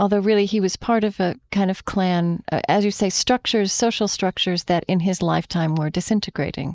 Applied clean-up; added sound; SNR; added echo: neural mask model Resemble Enhance denoiser.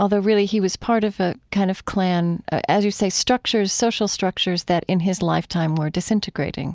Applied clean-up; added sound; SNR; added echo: none; none; none; none.